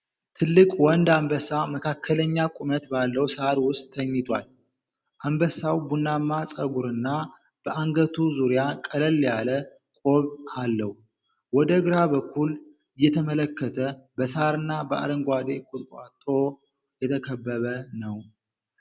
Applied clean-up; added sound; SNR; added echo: none; none; none; none.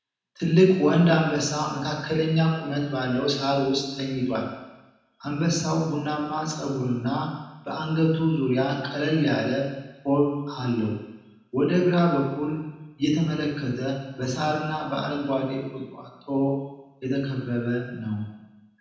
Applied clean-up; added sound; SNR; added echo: none; none; none; reverberation time 1.0 s.